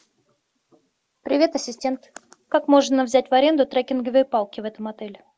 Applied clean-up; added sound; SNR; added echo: none; none; none; none.